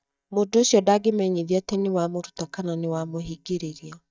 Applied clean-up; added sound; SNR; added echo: neural mask model DeepFilterNet 3.